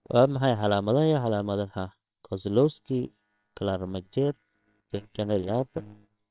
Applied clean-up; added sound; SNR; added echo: neural separator model SepFormer WHAMR!.